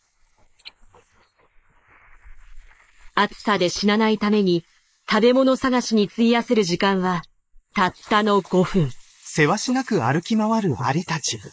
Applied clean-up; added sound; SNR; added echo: neural mask model Resemble Enhance denoiser.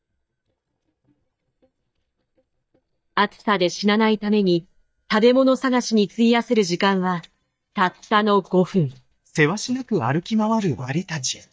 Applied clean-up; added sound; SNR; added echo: neural mask model DeepFilterNet 3.